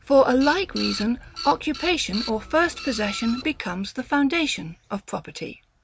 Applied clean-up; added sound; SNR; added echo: none; Printer; 12 dB; none.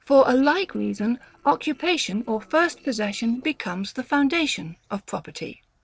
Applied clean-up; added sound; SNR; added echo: neural separator model SepFormer DNS4.